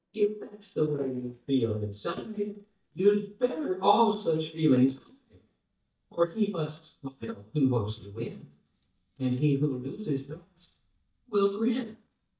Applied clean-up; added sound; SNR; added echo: neural mask model DeepFilterNet 3.